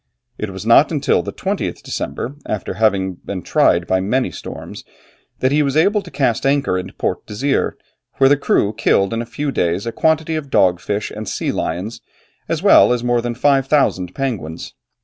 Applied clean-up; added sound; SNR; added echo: none; none; none; none.